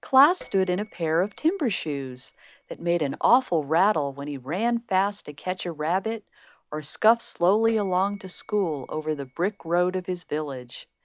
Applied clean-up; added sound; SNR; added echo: none; Bell; 20 dB; none.